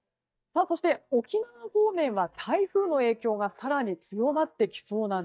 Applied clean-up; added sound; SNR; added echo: neural mask model DeepFilterNet 3.